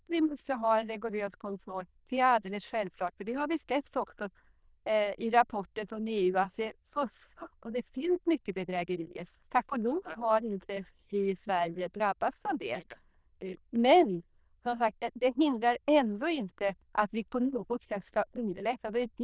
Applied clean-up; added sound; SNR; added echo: neural diffusion model UNIVERSE++.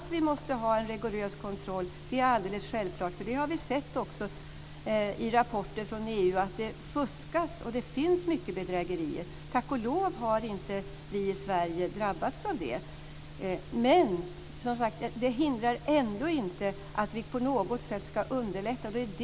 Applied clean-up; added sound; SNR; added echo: none; none; none; none.